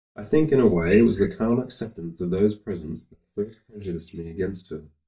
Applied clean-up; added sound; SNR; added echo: neural mask model DeepFilterNet 3.